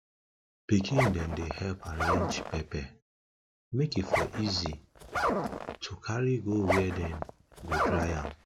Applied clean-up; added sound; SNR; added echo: none; Zipper (clothing); 1 dB; none.